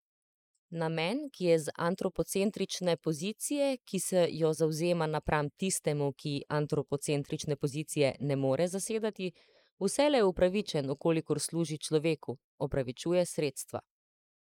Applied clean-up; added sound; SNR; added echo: neural mask model Resemble Enhance denoiser.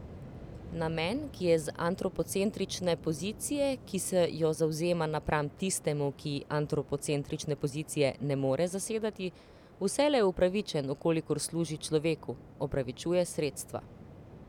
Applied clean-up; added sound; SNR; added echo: none; Waves, surf; 18 dB; none.